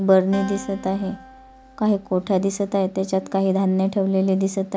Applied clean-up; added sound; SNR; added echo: none; Acoustic guitar; 19 dB; none.